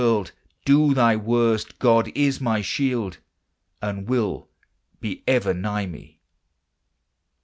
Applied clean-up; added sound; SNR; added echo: none; none; none; none.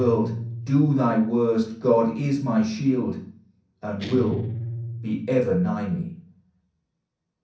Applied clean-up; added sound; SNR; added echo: none; Guitar; 12 dB; reverberation time 0.6 s.